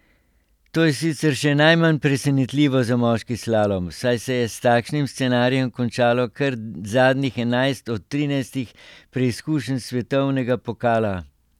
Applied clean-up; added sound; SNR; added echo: none; none; none; none.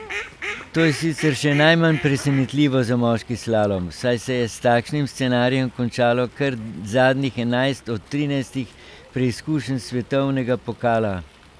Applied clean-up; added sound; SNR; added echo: none; Fowl; 17 dB; none.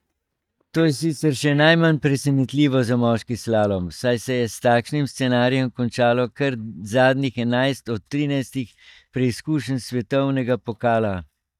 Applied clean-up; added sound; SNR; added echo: neural mask model DeepFilterNet 3.